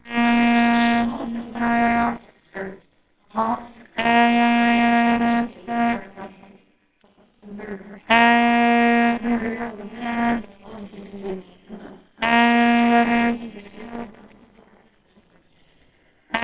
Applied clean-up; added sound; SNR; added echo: neural separator model SepFormer WHAMR!.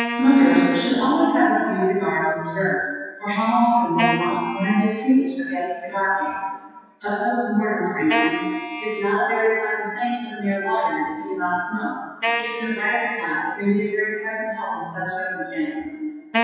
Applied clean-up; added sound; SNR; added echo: classical method WPE with log-MMSE.